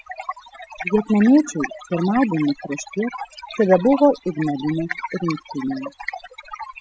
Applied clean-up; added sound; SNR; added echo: classical method spectral subtraction.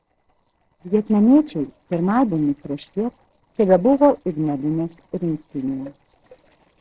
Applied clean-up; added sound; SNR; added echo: neural separator model SepFormer DNS4.